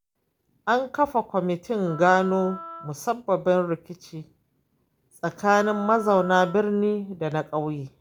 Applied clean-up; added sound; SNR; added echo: none; Wind instrument, woodwind instrument; 16 dB; none.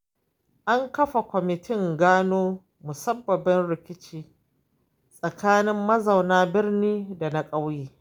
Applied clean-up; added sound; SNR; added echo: none; none; none; none.